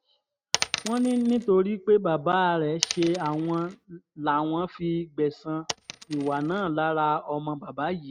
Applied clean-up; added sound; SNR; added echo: neural mask model RNNoise.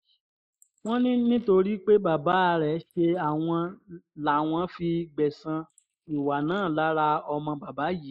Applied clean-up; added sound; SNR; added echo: neural mask model Resemble Enhance denoiser.